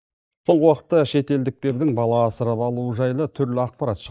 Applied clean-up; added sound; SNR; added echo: neural mask model DeepFilterNet 3.